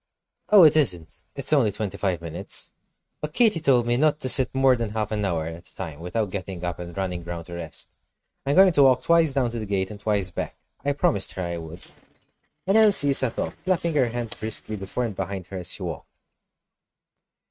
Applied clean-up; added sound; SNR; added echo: neural mask model RNNoise.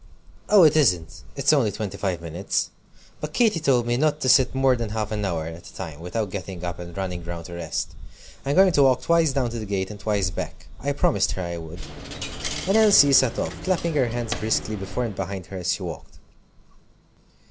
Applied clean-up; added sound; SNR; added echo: none; Coin (dropping); 10 dB; none.